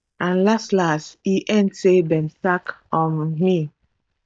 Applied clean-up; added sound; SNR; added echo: neural mask model DeepFilterNet 3.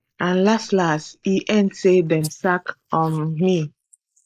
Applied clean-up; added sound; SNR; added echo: neural mask model Resemble Enhance denoiser.